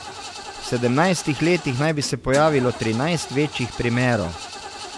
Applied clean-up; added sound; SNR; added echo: none; Engine starting / Car; 13 dB; none.